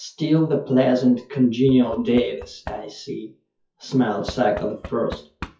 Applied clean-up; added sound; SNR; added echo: classical method WPE with log-MMSE.